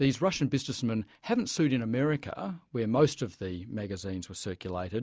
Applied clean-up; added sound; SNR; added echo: none; none; none; none.